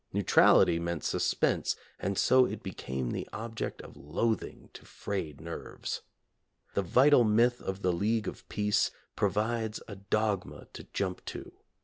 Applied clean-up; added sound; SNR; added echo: none; none; none; none.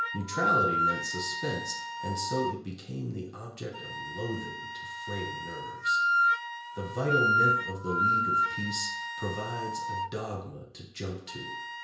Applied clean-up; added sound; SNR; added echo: none; Wind instrument, woodwind instrument; -4 dB; reverberation time 0.5 s.